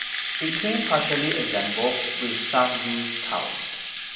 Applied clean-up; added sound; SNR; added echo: none; Rattle (instrument); -2 dB; reverberation time 1.0 s.